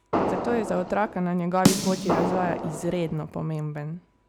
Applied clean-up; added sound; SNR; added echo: none; Fireworks + Snare drum; 0 dB; none.